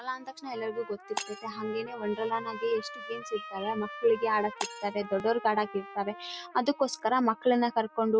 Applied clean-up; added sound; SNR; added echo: none; Shatter + Trumpet; 13 dB; none.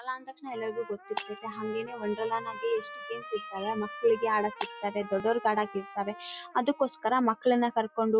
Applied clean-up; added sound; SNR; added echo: classical method log-MMSE.